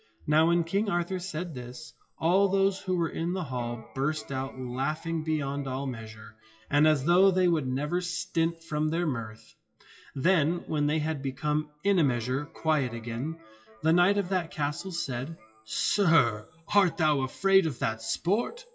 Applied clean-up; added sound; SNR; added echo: classical method WPE with log-MMSE.